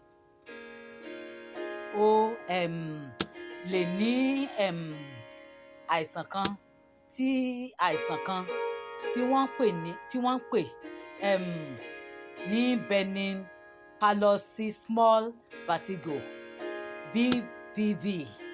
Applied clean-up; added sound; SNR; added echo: none; Car + Harp; 11 dB; none.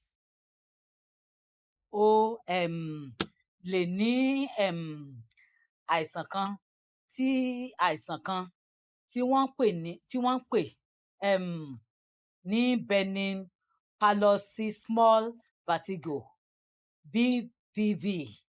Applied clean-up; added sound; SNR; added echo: neural mask model Resemble Enhance denoiser.